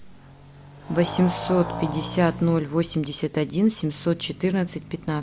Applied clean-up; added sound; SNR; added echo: none; Motorcycle; 12 dB; none.